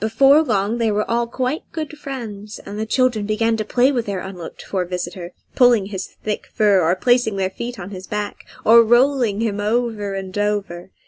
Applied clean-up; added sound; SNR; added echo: none; none; none; none.